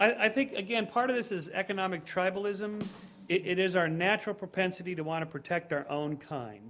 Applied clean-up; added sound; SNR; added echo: none; Snare drum; 18 dB; none.